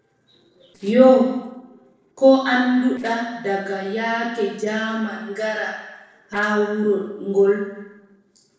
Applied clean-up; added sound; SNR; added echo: neural separator model SepFormer DNS4.